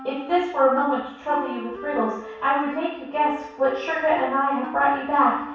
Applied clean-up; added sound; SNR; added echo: none; Wind instrument, woodwind instrument; 14 dB; reverberation time 0.7 s.